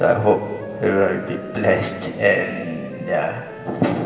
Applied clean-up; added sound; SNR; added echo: none; Wind instrument, woodwind instrument; 16 dB; reverberation time 2.5 s.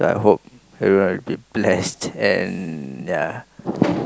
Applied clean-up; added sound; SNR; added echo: none; none; none; none.